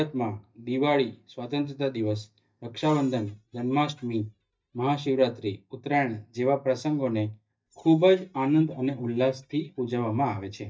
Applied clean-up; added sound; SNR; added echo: neural mask model DeepFilterNet 3.